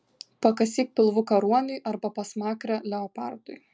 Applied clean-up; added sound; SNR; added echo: none; none; none; none.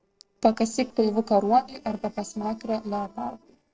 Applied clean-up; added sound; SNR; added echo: neural separator model SepFormer DNS4.